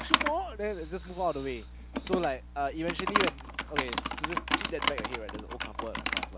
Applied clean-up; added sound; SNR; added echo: none; Computer keyboard; -2 dB; none.